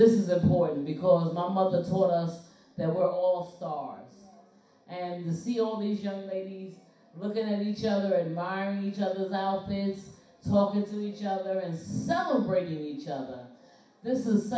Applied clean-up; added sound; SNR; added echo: none; none; none; reverberation time 0.6 s.